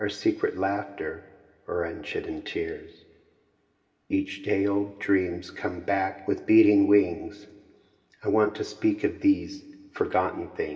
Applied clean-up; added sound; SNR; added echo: none; none; none; reverberation time 1.3 s.